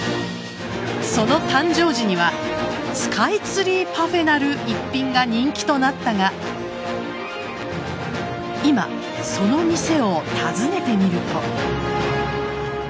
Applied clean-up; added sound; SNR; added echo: none; none; none; none.